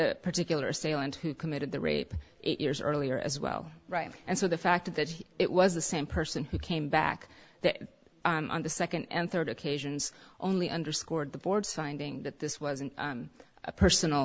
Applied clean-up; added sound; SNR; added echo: none; none; none; none.